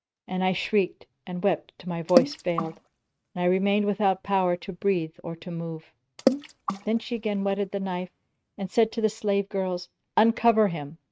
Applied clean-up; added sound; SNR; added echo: neural mask model RNNoise.